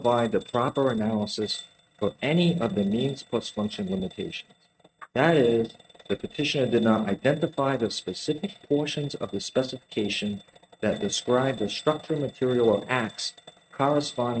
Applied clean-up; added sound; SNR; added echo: neural mask model RNNoise.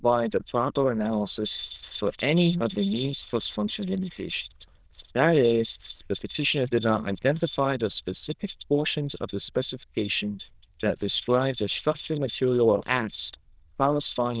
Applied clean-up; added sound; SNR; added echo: neural diffusion model UNIVERSE++.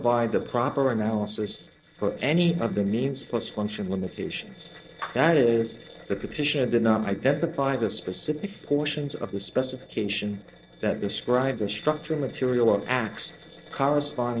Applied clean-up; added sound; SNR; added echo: neural separator model SepFormer DNS4.